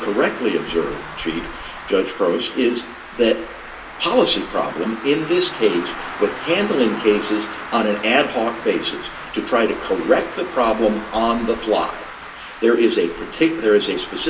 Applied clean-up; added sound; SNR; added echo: none; Traffic noise, roadway noise; 13 dB; reverberation time 0.2 s.